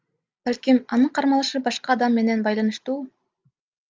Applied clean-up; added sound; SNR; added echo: none; none; none; none.